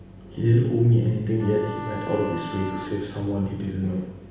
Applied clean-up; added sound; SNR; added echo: none; Bowed string instrument; 12 dB; reverberation time 0.9 s.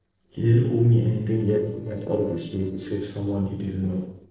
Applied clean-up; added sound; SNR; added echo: neural separator model SepFormer DNS4.